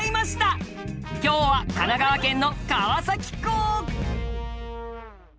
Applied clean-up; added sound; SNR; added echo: none; none; none; none.